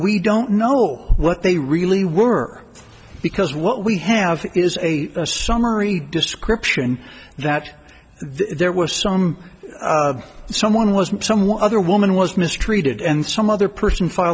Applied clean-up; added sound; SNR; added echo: none; none; none; none.